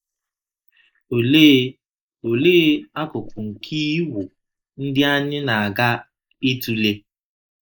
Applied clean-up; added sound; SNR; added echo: neural mask model Resemble Enhance denoiser.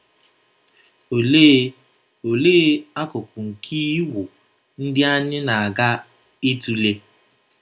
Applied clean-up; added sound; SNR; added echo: none; none; none; none.